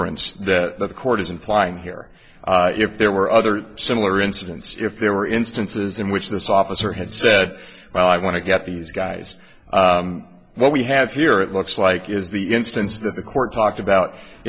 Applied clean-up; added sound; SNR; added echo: none; Bowed string instrument; 18 dB; none.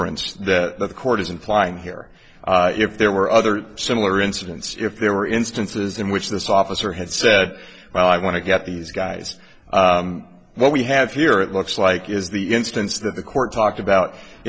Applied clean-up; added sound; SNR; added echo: none; none; none; none.